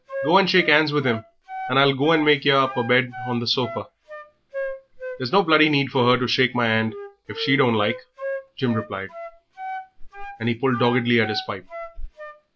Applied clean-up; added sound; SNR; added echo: none; Wind instrument, woodwind instrument; 13 dB; none.